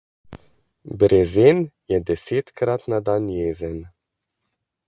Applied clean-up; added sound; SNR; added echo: none; none; none; none.